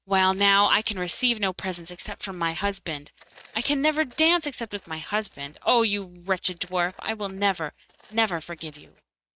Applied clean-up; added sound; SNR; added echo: neural mask model RNNoise.